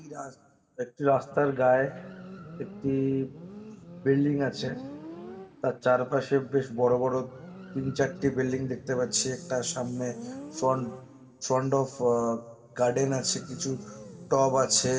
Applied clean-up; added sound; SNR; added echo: none; Motorcycle; 17 dB; reverberation time 1.8 s.